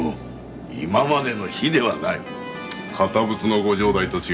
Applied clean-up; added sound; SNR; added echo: none; Chatter / Traffic noise, roadway noise / Train; 14 dB; none.